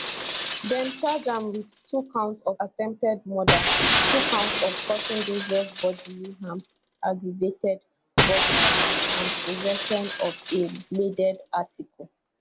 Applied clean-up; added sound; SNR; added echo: none; Shatter; 0 dB; none.